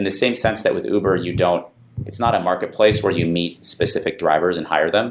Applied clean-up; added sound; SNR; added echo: none; Bass guitar; 11 dB; none.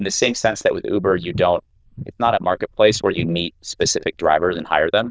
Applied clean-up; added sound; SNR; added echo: neural diffusion model UNIVERSE++.